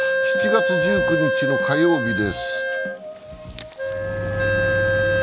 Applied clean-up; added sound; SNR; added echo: none; Wind instrument, woodwind instrument; -3 dB; none.